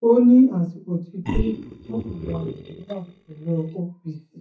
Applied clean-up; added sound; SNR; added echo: neural mask model DeepFilterNet 3.